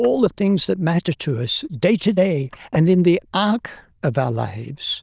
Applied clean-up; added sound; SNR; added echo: neural diffusion model UNIVERSE++.